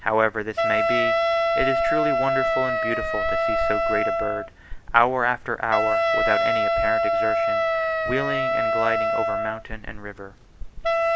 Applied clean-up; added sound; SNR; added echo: none; Wind instrument, woodwind instrument; -4 dB; none.